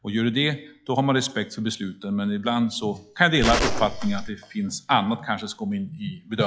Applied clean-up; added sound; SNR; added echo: classical method log-MMSE.